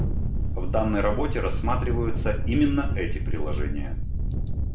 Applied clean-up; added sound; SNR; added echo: none; Thunder; -4 dB; none.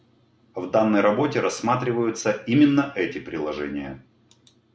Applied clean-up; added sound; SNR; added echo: none; none; none; none.